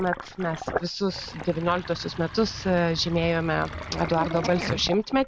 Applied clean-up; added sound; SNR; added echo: none; Sink (filling or washing); 9 dB; none.